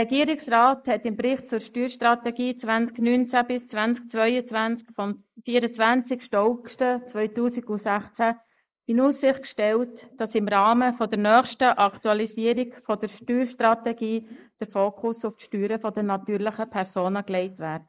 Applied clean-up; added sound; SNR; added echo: neural mask model Resemble Enhance denoiser.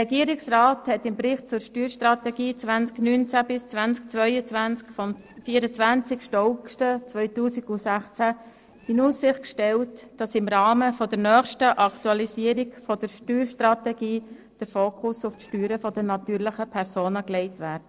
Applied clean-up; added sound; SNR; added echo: neural separator model SepFormer DNS4.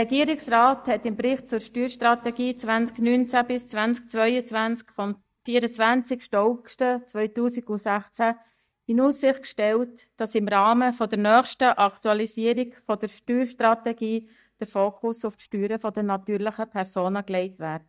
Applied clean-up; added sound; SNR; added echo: neural mask model DeepFilterNet 3.